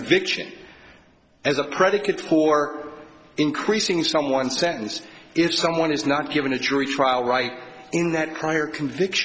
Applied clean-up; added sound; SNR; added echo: none; none; none; none.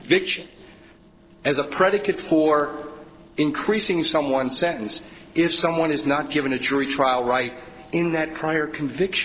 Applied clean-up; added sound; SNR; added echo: neural separator model SepFormer DNS4.